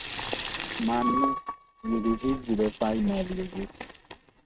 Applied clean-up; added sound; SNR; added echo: neural mask model RNNoise.